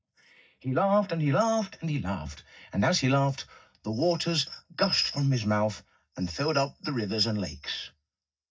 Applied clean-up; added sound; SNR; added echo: neural mask model DeepFilterNet 3.